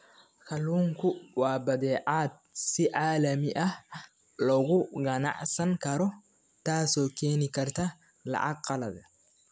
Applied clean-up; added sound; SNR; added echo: none; none; none; none.